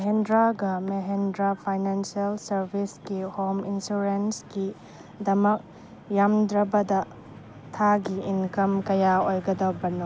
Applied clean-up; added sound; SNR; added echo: none; none; none; none.